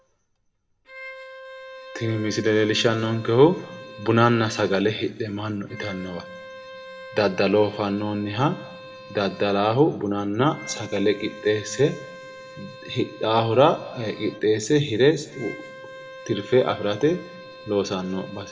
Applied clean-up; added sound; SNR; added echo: none; Bowed string instrument; 18 dB; reverberation time 1.7 s.